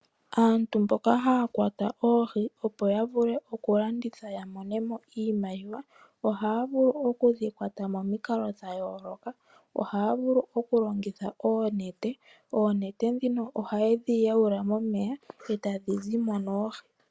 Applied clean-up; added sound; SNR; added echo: none; none; none; none.